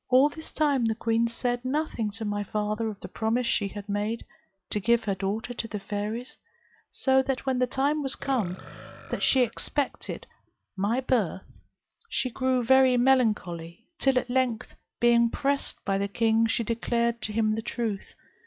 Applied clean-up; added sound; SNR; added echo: none; Burping, eructation; 19 dB; none.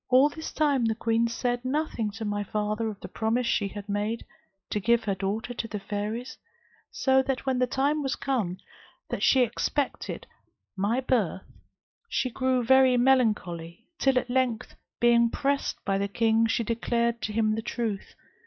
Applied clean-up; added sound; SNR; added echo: neural mask model Resemble Enhance denoiser.